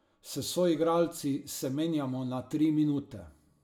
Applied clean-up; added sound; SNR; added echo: none; none; none; reverberation time 0.5 s.